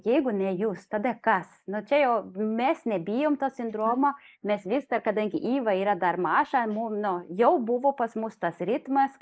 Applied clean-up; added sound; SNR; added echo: neural mask model Resemble Enhance denoiser.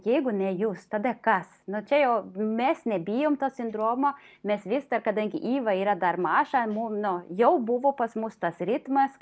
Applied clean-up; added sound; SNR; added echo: none; none; none; none.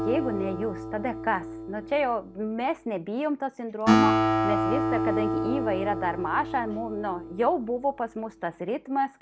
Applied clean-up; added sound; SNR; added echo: none; Acoustic guitar; 0 dB; none.